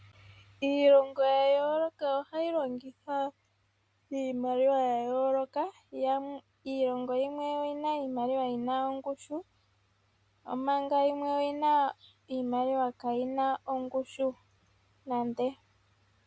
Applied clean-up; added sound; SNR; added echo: none; none; none; none.